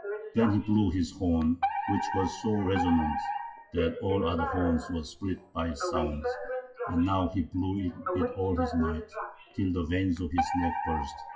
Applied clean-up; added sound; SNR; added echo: classical method WPE with log-MMSE.